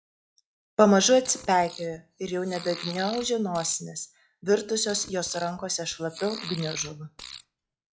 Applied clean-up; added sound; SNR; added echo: classical method log-MMSE.